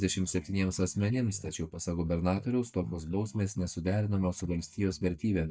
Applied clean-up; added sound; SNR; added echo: neural mask model DeepFilterNet 3.